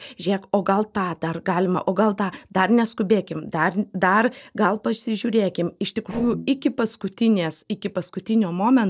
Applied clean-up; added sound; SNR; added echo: neural separator model SepFormer DNS4.